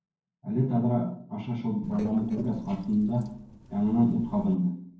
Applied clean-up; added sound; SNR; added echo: neural separator model SepFormer DNS4.